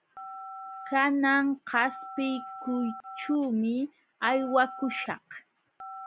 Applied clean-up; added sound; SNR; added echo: none; Telephone; 14 dB; none.